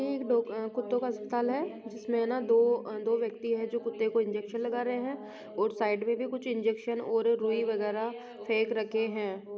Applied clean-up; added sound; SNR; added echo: none; none; none; none.